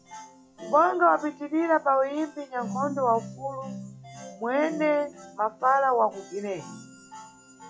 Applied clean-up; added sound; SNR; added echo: classical method log-MMSE.